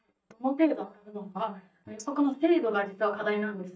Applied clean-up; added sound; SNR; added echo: neural mask model DeepFilterNet 3.